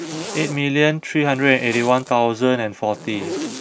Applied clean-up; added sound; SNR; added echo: none; Zipper (clothing); 13 dB; none.